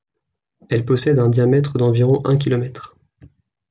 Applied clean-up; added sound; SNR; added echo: none; none; none; none.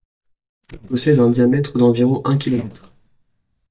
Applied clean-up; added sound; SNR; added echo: neural mask model DeepFilterNet 3.